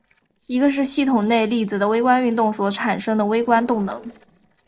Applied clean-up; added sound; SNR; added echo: neural separator model SepFormer DNS4.